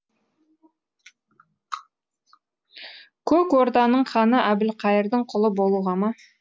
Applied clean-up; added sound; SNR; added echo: none; none; none; none.